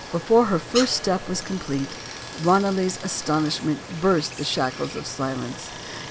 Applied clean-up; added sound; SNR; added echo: none; Stream; 12 dB; none.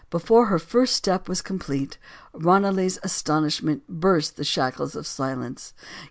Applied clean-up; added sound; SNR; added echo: none; none; none; none.